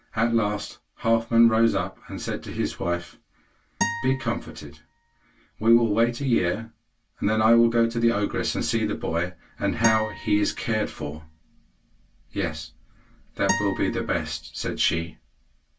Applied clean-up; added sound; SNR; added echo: none; Acoustic guitar; 8 dB; reverberation time 0.1 s.